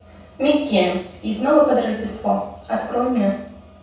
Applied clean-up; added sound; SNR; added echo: none; none; none; reverberation time 0.6 s.